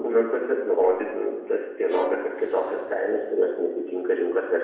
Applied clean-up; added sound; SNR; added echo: neural separator model SepFormer DNS4.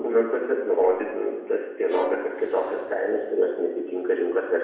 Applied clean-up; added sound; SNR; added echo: none; Bowed string instrument; 16 dB; reverberation time 1.0 s.